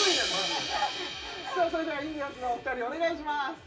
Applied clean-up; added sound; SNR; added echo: none; Crash cymbal; 4 dB; reverberation time 0.2 s.